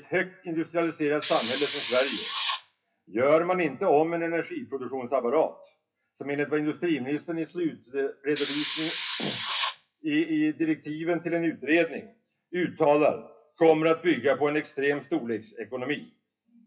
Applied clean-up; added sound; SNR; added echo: classical method WPE with log-MMSE.